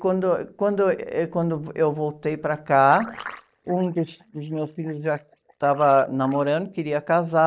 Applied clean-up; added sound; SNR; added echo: neural mask model DeepFilterNet 3.